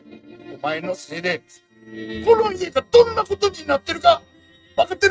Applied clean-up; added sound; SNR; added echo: neural mask model RNNoise.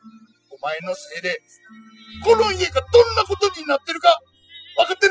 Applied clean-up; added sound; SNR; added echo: classical method spectral subtraction.